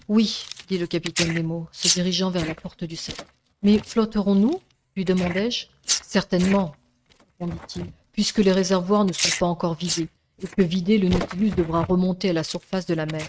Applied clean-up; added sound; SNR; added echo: neural mask model RNNoise.